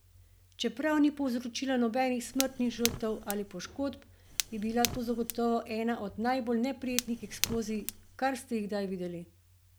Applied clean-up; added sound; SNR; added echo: none; Fire; 7 dB; none.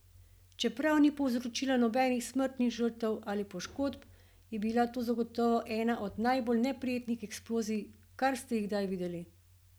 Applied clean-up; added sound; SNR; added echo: none; none; none; none.